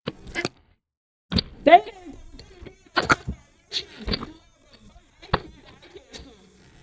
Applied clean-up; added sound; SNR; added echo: neural mask model DeepFilterNet 3.